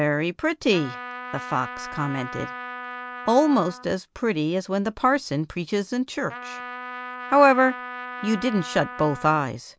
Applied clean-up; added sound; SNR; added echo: none; Trumpet; 12 dB; none.